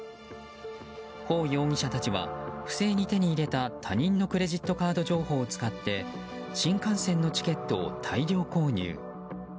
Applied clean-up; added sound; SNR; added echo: none; none; none; none.